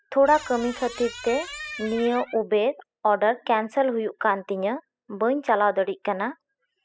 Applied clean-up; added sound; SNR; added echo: classical method spectral subtraction.